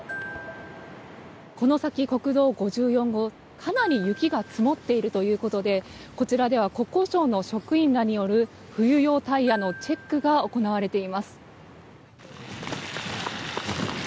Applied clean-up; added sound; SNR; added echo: none; Glockenspiel; 19 dB; none.